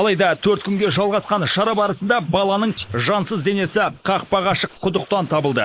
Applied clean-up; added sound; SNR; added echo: neural mask model Resemble Enhance denoiser.